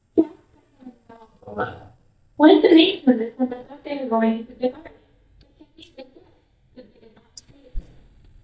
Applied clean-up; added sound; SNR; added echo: neural mask model DeepFilterNet 3.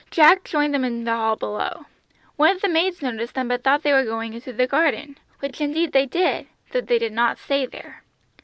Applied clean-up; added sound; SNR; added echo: none; none; none; none.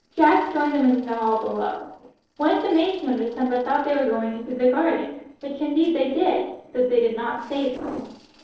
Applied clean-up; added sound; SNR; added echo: neural separator model SepFormer DNS4.